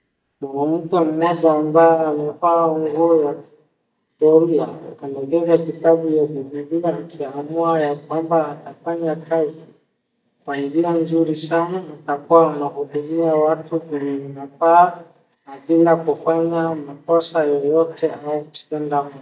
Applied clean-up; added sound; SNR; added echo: neural mask model DeepFilterNet 3.